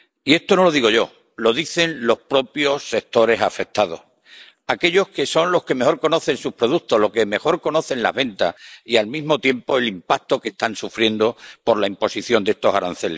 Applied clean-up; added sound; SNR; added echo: neural mask model Resemble Enhance denoiser.